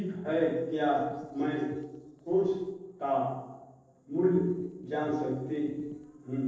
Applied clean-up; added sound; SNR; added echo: neural separator model SepFormer DNS4.